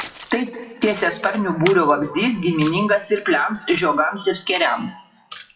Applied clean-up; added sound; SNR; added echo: classical method WPE with log-MMSE.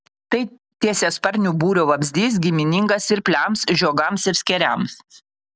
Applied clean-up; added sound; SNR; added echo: none; none; none; none.